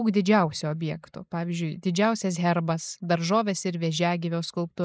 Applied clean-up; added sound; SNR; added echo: neural mask model Resemble Enhance denoiser.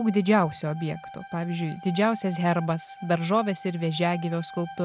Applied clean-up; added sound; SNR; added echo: none; Bowed string instrument; 16 dB; none.